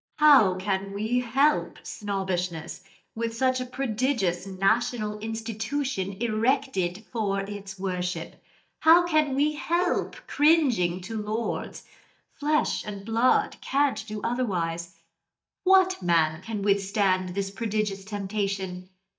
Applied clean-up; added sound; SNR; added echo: neural mask model DeepFilterNet 3.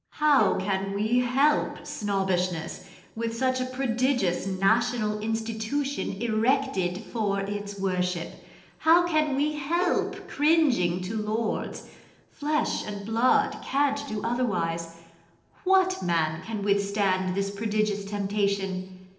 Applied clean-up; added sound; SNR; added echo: neural separator model SepFormer DNS4.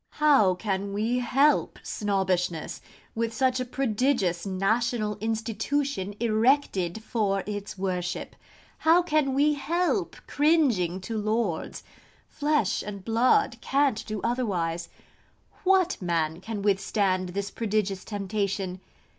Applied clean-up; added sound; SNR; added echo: none; none; none; none.